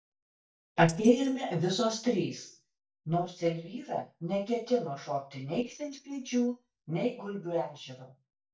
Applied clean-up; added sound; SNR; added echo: neural mask model DeepFilterNet 3.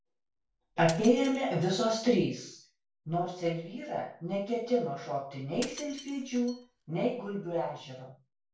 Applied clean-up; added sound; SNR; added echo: none; Shatter; 18 dB; reverberation time 0.2 s.